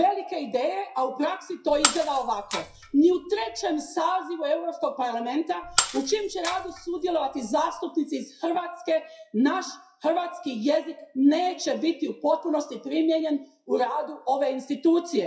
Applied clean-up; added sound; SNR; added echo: classical method WPE with log-MMSE.